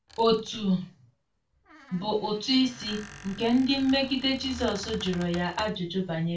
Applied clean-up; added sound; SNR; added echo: none; Squeak; 18 dB; reverberation time 0.3 s.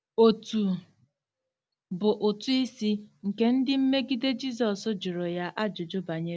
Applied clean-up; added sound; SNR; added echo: none; none; none; none.